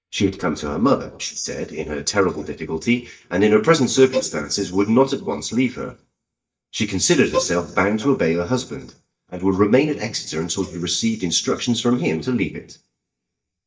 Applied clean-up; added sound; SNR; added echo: neural mask model DeepFilterNet 3.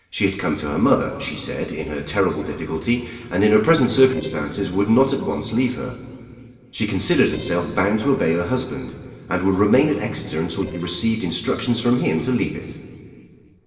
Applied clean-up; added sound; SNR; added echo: neural separator model SepFormer DNS4.